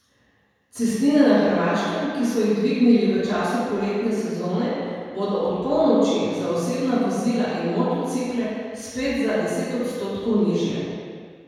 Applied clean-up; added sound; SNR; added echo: none; none; none; reverberation time 1.9 s.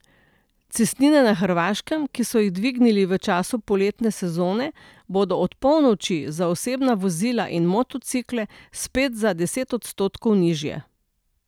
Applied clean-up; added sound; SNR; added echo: none; none; none; none.